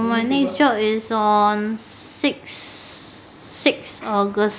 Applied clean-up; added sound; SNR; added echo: none; none; none; none.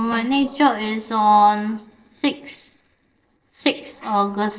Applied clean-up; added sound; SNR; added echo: neural separator model SepFormer DNS4.